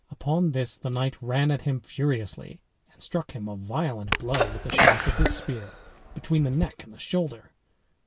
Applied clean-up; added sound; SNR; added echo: none; Sneeze; -3 dB; none.